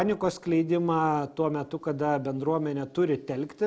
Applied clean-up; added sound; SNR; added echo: none; none; none; none.